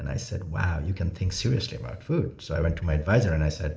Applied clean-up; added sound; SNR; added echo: none; none; none; reverberation time 1.2 s.